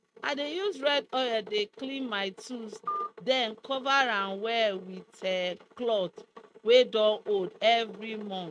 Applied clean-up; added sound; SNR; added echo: neural mask model RNNoise.